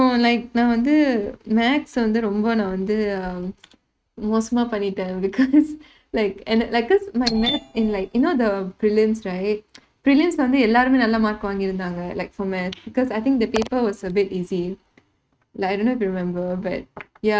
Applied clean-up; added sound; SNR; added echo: neural mask model RNNoise.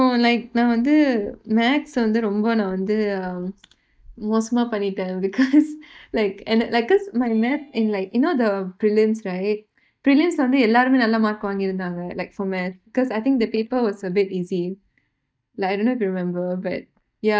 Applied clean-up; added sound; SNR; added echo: neural mask model DeepFilterNet 3.